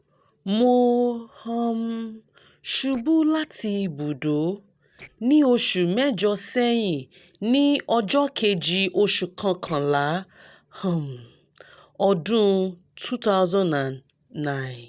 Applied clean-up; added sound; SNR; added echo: neural separator model SepFormer DNS4.